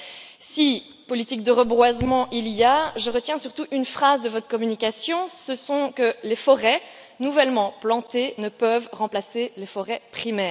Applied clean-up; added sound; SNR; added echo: none; Raindrop / Drip; 16 dB; none.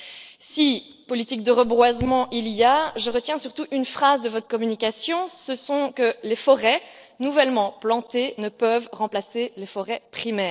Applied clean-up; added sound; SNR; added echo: neural separator model SepFormer DNS4.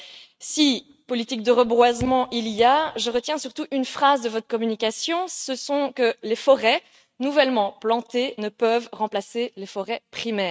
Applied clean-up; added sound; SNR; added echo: neural mask model RNNoise.